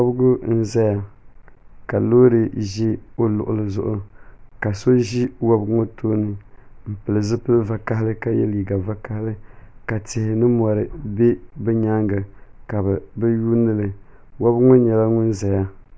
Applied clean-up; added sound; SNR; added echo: none; none; none; none.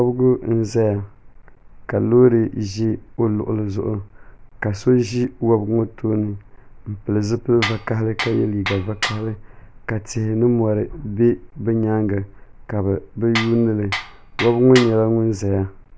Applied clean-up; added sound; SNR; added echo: none; Tools; 8 dB; none.